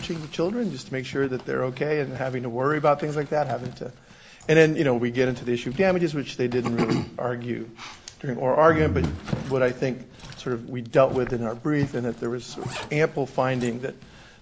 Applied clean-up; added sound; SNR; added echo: none; Zipper (clothing); 17 dB; none.